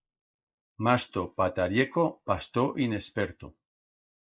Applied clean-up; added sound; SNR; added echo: neural mask model Resemble Enhance denoiser.